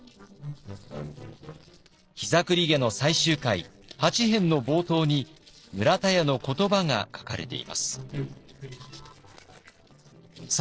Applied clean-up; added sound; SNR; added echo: neural separator model SepFormer DNS4.